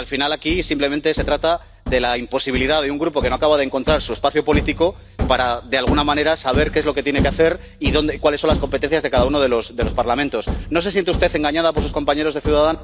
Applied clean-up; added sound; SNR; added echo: none; Thump, thud; 8 dB; none.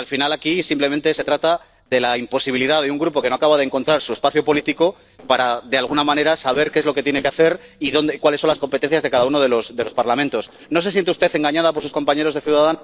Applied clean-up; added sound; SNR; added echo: neural separator model SepFormer DNS4.